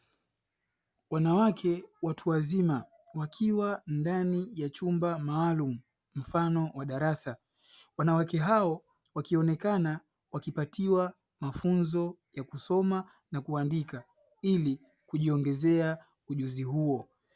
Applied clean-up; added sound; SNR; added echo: none; none; none; none.